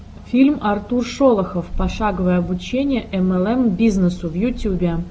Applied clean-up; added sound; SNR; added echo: none; none; none; none.